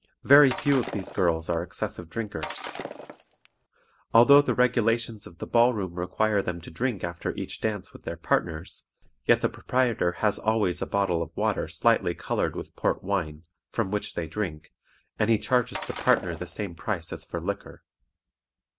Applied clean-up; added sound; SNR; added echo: none; Shatter; 11 dB; none.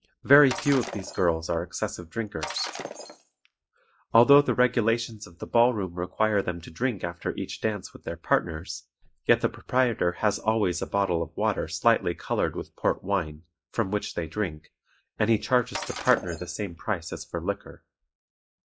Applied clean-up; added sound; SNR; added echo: classical method log-MMSE.